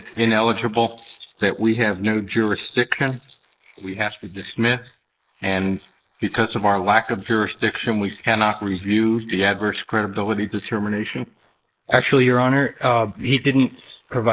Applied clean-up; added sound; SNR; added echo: neural mask model Resemble Enhance denoiser.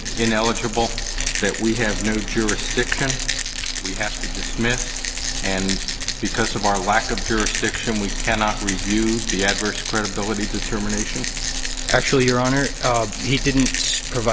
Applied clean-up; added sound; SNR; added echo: none; Rattle; 3 dB; none.